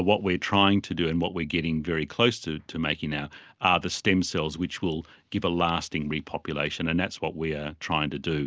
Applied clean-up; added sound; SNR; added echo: none; none; none; none.